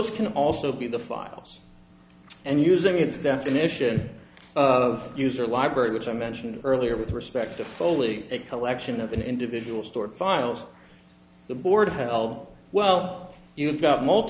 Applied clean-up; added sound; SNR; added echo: none; none; none; none.